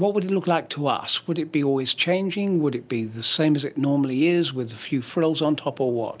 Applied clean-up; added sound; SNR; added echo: none; none; none; none.